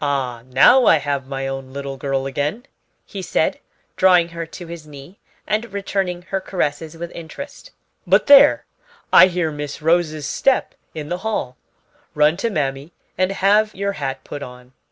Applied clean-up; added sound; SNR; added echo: none; none; none; none.